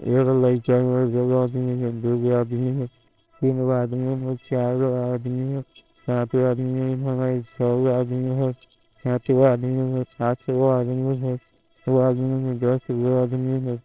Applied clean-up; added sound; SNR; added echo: neural separator model SepFormer WHAMR!.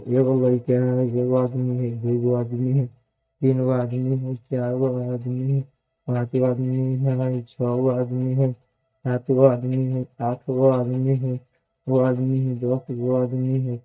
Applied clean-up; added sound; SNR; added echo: neural mask model DeepFilterNet 3.